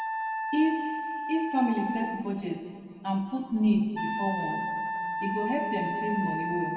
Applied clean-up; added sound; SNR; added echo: none; Wind instrument, woodwind instrument; 4 dB; reverberation time 1.9 s.